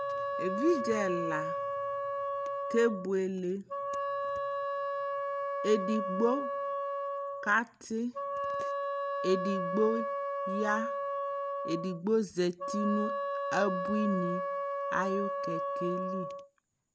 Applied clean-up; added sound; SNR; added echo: none; Wind instrument, woodwind instrument; 1 dB; none.